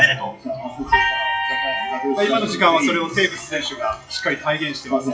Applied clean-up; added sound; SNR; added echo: classical method WPE with log-MMSE.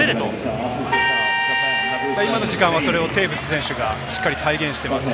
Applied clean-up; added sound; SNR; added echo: none; none; none; none.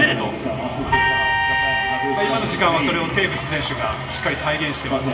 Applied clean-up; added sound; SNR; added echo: none; Thunder; 20 dB; reverberation time 1.4 s.